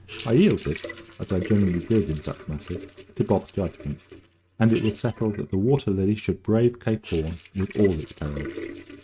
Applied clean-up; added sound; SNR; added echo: neural mask model RNNoise.